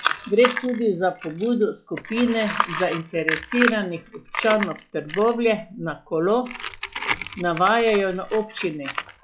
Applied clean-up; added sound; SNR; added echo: classical method log-MMSE.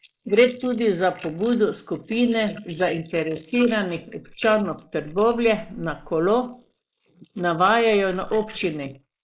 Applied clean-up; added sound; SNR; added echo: neural mask model Resemble Enhance denoiser.